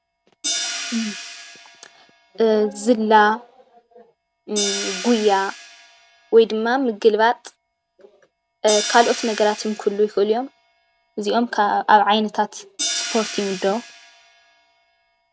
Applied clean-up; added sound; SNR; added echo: none; Hi-hat; 11 dB; none.